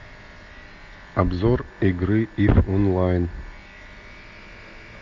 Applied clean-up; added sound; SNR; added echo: none; none; none; none.